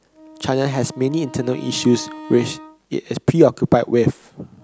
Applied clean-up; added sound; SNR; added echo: none; Wind instrument, woodwind instrument; 20 dB; none.